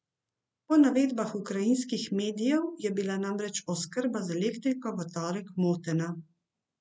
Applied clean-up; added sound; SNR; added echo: none; none; none; none.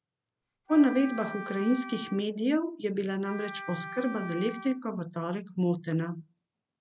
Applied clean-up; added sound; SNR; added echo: none; Wind instrument, woodwind instrument; 12 dB; none.